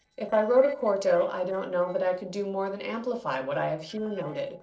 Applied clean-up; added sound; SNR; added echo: neural separator model SepFormer DNS4.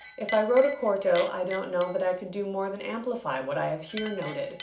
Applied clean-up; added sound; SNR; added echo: none; Chink, clink; 12 dB; reverberation time 0.4 s.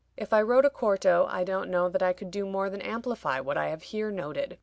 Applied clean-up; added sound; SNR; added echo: none; none; none; none.